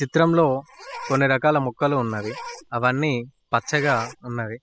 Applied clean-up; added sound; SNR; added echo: classical method spectral subtraction.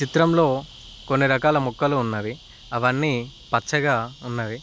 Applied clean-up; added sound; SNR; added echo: none; none; none; none.